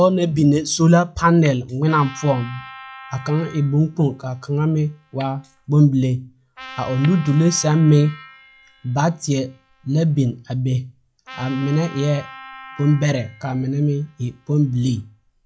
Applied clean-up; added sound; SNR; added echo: classical method log-MMSE.